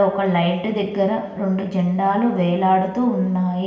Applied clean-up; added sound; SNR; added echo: none; none; none; reverberation time 1.1 s.